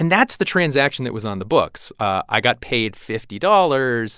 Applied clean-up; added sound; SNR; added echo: none; none; none; none.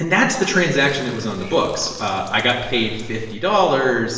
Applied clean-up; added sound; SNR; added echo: none; Chirp, tweet; 20 dB; reverberation time 1.0 s.